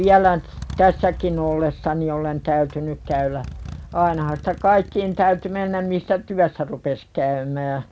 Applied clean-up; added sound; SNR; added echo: none; Motorcycle; 16 dB; none.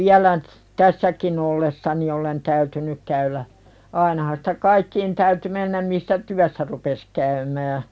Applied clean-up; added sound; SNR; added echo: none; none; none; none.